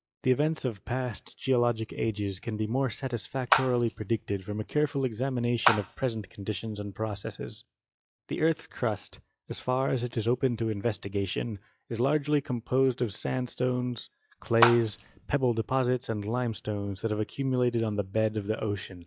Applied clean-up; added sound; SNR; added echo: classical method log-MMSE.